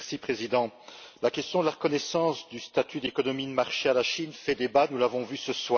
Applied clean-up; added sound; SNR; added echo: none; none; none; none.